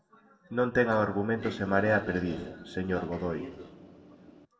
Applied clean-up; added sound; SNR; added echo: none; Train; 12 dB; reverberation time 1.3 s.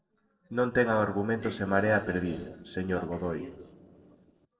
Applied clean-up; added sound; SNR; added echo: neural separator model SepFormer DNS4.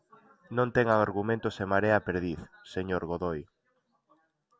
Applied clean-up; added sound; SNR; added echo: none; none; none; none.